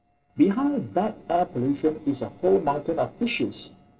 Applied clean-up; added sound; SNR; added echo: neural separator model SepFormer DNS4.